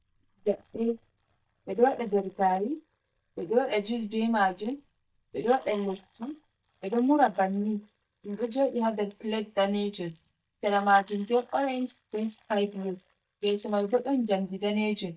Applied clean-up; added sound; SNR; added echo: neural mask model DeepFilterNet 3.